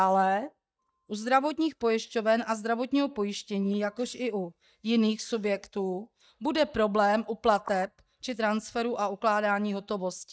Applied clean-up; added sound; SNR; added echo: neural mask model DeepFilterNet 3.